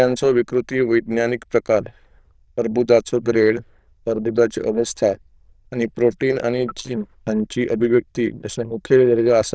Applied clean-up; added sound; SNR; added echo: neural diffusion model UNIVERSE++.